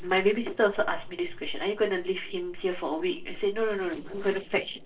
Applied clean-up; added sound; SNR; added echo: neural separator model SepFormer DNS4.